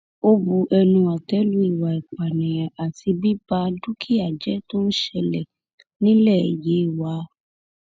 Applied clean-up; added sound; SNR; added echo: none; none; none; none.